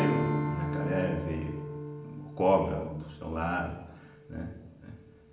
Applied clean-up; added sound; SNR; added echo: none; Strum; 3 dB; reverberation time 0.9 s.